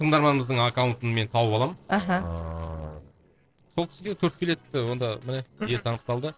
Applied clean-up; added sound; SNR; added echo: neural separator model SepFormer DNS4.